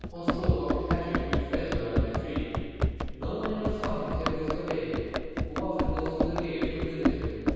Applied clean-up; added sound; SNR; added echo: none; Run; -3 dB; reverberation time 2.2 s.